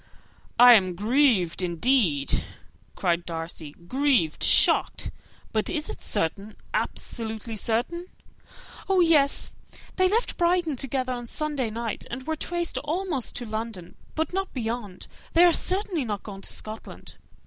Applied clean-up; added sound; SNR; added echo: none; none; none; none.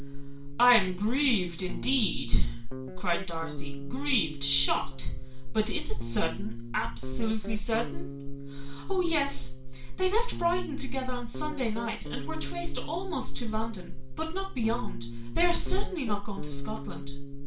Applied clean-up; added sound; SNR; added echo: none; Guitar; 15 dB; reverberation time 0.3 s.